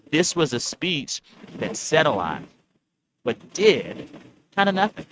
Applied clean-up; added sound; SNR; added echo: neural mask model RNNoise.